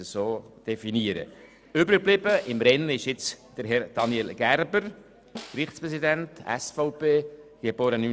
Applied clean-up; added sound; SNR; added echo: none; Snare drum; 20 dB; none.